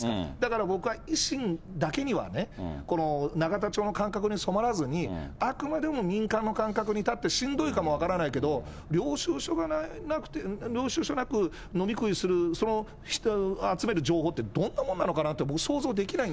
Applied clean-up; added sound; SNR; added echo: none; Boat, Water vehicle; 17 dB; none.